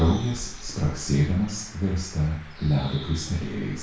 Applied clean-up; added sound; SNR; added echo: none; Bird; 13 dB; reverberation time 0.6 s.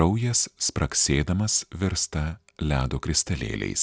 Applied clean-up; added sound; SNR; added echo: none; none; none; none.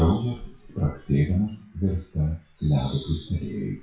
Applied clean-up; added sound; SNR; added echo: classical method WPE with log-MMSE.